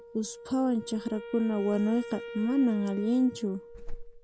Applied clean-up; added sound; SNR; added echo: none; Wind instrument, woodwind instrument + Alarm / Insect; 12 dB; none.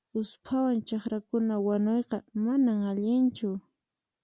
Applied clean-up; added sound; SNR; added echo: none; none; none; none.